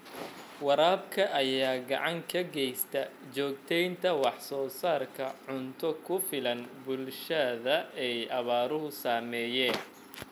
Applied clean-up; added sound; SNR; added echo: none; none; none; none.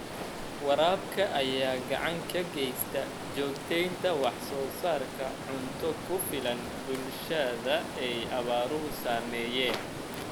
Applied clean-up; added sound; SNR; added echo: none; Stream; 7 dB; none.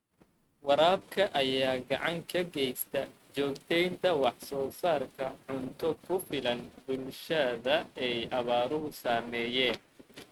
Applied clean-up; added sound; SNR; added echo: neural mask model RNNoise.